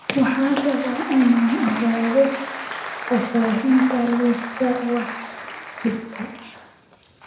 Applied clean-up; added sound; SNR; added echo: none; Applause; 11 dB; reverberation time 0.8 s.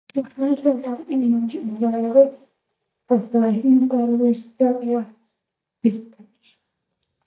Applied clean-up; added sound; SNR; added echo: neural mask model DeepFilterNet 3.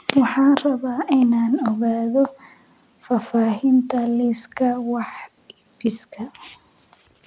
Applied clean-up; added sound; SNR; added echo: none; none; none; none.